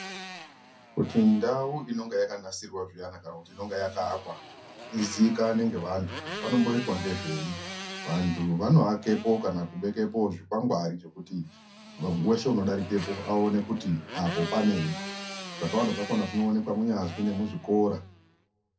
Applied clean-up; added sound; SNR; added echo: none; Motorcycle; 13 dB; reverberation time 0.3 s.